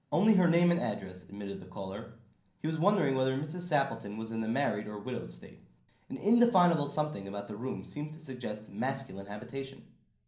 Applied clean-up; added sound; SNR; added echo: none; none; none; reverberation time 0.6 s.